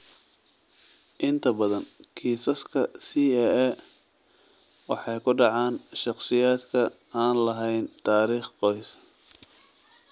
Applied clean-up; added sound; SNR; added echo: none; none; none; none.